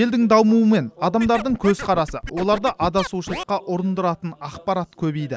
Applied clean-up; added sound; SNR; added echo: none; Scratching (performance technique); 12 dB; none.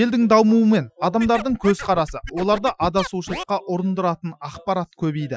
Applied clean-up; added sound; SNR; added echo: classical method Wiener filter.